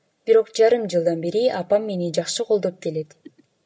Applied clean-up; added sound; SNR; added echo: none; none; none; none.